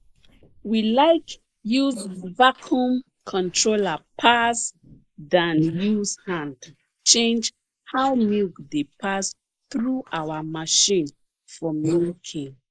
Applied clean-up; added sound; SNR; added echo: neural mask model Resemble Enhance denoiser.